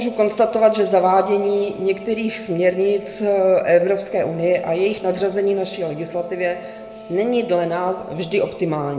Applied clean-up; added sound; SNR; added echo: none; Wind instrument, woodwind instrument; 18 dB; reverberation time 1.3 s.